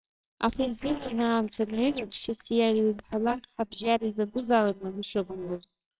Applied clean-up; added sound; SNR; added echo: neural separator model SepFormer WHAMR!.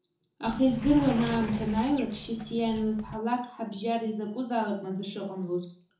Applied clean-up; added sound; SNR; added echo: none; Sliding door; 9 dB; reverberation time 0.6 s.